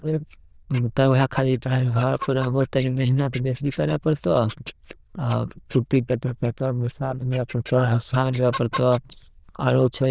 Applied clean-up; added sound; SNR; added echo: neural diffusion model UNIVERSE++.